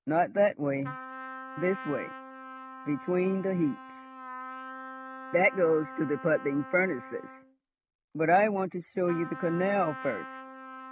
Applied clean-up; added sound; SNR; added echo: none; Trumpet; 13 dB; none.